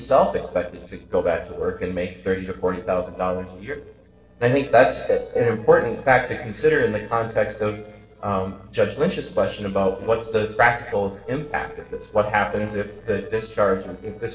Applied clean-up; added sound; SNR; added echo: neural separator model SepFormer DNS4.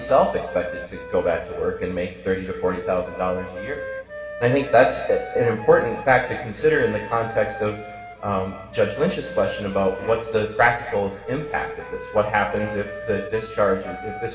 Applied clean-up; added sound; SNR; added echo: none; Wind instrument, woodwind instrument; 13 dB; reverberation time 2.1 s.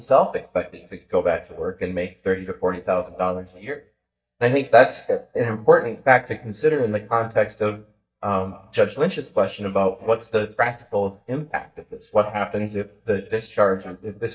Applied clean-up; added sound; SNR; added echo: neural mask model DeepFilterNet 3.